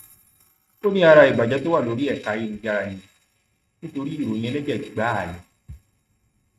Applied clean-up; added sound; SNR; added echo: neural mask model RNNoise.